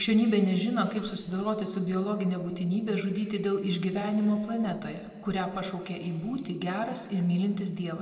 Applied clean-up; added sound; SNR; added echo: neural separator model SepFormer DNS4.